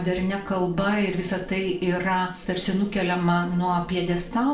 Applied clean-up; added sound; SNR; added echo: none; none; none; reverberation time 0.4 s.